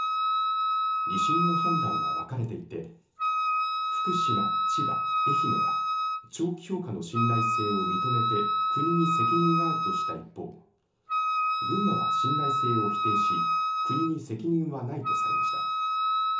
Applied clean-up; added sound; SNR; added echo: none; Wind instrument, woodwind instrument; -5 dB; reverberation time 0.8 s.